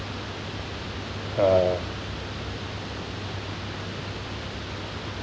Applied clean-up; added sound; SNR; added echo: none; none; none; none.